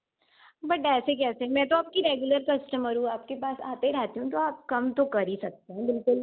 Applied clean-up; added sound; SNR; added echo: none; none; none; none.